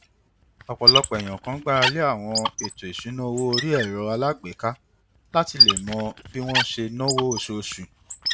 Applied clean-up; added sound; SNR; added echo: none; Squeak; -2 dB; none.